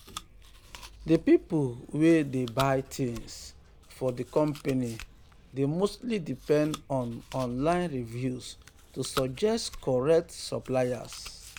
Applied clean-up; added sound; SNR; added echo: none; Chewing, mastication; 17 dB; none.